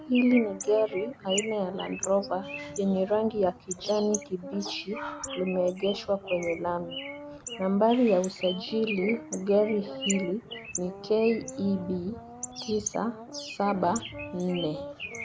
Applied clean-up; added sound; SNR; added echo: none; Brass instrument + Bird; 10 dB; none.